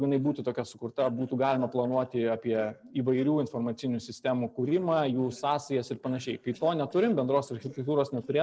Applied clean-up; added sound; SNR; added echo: neural separator model SepFormer DNS4.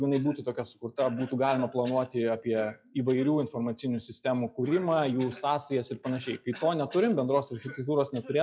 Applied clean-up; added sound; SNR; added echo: classical method log-MMSE.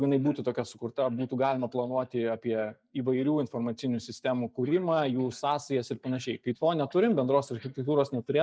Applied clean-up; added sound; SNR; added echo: neural mask model DeepFilterNet 3.